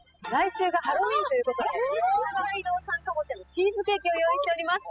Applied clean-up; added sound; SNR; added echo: classical method spectral subtraction.